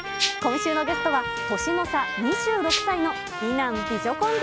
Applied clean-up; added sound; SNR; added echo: none; Rattle (instrument) + Trumpet; 3 dB; none.